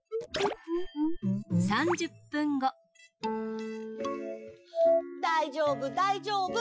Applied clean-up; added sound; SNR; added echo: classical method Wiener filter.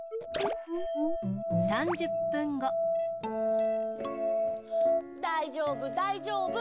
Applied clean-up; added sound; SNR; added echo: none; Musical instrument; -1 dB; none.